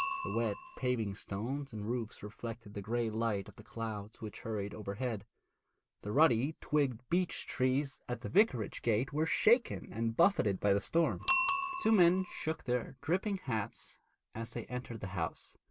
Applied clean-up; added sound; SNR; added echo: none; Bicycle bell; 0 dB; none.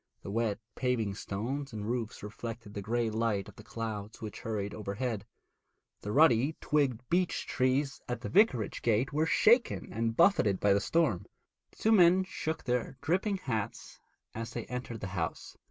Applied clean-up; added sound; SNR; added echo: none; none; none; none.